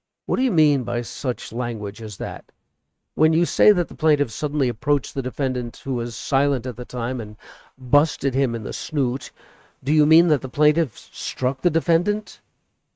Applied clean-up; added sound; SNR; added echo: neural mask model RNNoise.